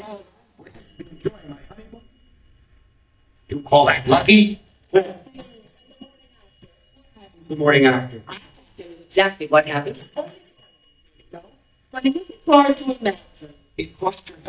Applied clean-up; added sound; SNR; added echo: neural mask model DeepFilterNet 3.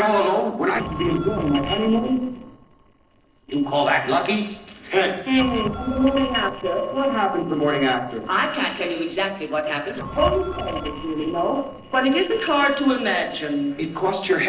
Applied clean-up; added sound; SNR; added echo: neural separator model SepFormer DNS4.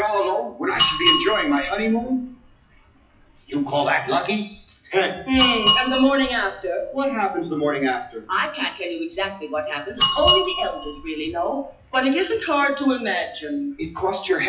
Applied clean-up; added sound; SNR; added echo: classical method WPE with log-MMSE.